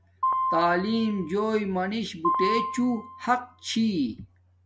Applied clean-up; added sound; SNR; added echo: none; Piano; 4 dB; none.